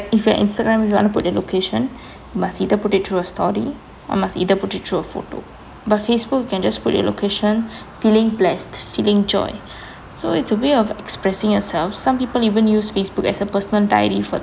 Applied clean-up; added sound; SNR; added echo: none; none; none; none.